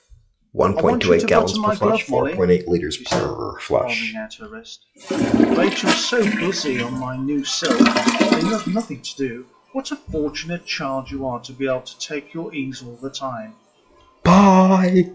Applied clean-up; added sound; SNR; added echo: classical method WPE with log-MMSE.